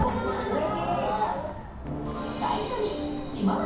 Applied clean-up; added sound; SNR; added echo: none; Walk, footsteps; 10 dB; reverberation time 1.2 s.